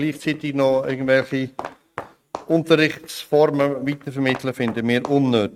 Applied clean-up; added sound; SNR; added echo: neural mask model RNNoise.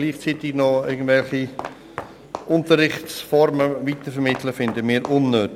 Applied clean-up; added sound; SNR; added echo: none; Walk, footsteps; 17 dB; none.